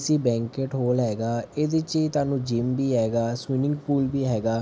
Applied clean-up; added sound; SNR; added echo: none; none; none; none.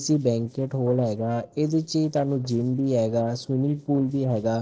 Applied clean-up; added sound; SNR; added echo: neural separator model SepFormer DNS4.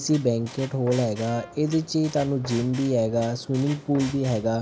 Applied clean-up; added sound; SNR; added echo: none; Brass instrument + Squeak; 18 dB; none.